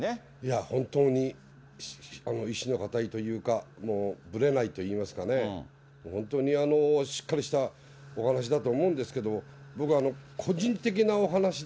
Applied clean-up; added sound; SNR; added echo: none; none; none; none.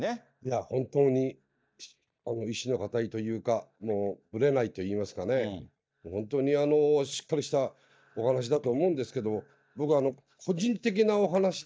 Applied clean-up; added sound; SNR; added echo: neural mask model DeepFilterNet 3.